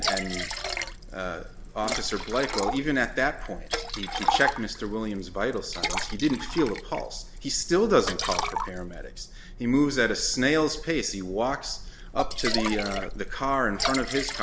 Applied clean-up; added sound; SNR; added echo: none; Liquid; 6 dB; none.